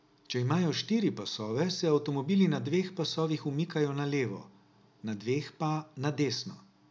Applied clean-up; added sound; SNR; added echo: none; none; none; none.